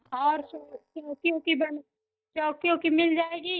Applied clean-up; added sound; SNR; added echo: neural mask model DeepFilterNet 3.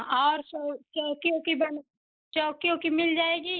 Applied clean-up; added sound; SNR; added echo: neural mask model Resemble Enhance denoiser.